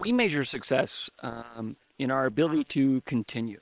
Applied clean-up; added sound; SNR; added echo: neural separator model SepFormer WHAM!.